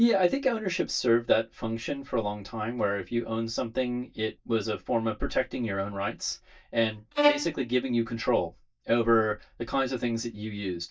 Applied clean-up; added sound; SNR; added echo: neural mask model DeepFilterNet 3.